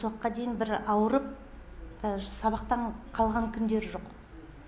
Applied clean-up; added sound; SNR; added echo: none; none; none; none.